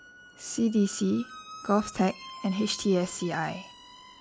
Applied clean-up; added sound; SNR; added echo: none; Squeak; 18 dB; none.